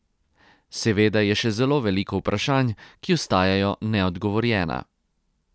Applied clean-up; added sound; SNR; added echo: none; none; none; none.